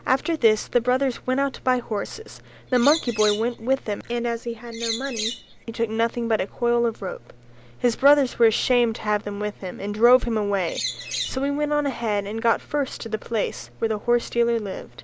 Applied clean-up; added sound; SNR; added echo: none; Bird; 8 dB; none.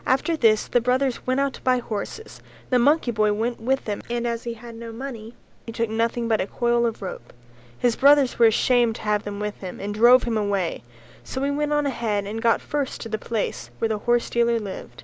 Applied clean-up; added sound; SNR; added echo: none; none; none; none.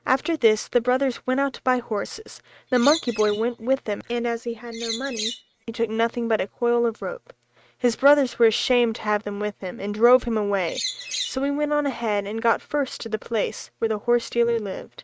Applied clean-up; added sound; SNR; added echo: neural mask model RNNoise.